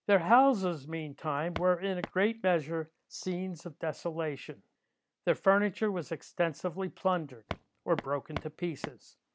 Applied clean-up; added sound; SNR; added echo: none; Walk, footsteps; 10 dB; none.